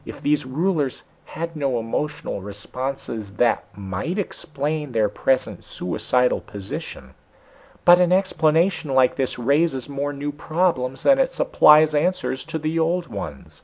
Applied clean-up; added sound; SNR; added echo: none; none; none; none.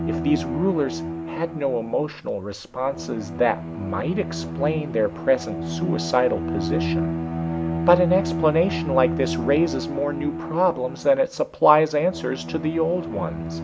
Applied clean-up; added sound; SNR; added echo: none; Bowed string instrument; 5 dB; none.